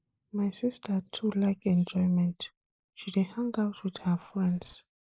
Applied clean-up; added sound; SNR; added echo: neural mask model Resemble Enhance denoiser.